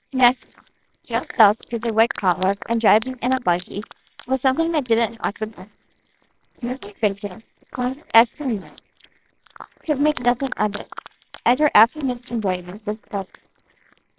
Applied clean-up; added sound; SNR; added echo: neural separator model SepFormer WHAMR!.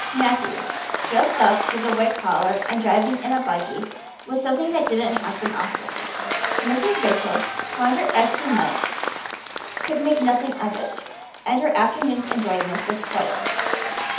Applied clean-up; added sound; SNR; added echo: none; Applause / Crowd / Cheering; 5 dB; reverberation time 0.6 s.